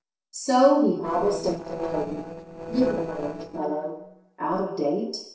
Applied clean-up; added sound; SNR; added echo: neural separator model SepFormer DNS4.